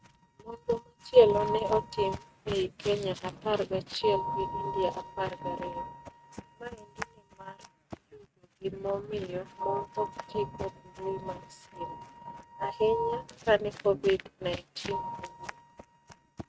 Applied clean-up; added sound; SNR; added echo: neural mask model RNNoise.